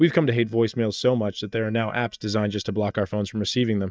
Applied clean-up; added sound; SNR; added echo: neural mask model DeepFilterNet 3.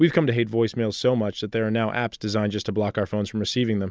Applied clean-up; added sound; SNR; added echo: none; none; none; none.